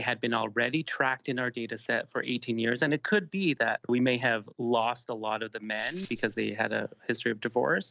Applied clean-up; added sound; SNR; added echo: none; Tambourine; 20 dB; none.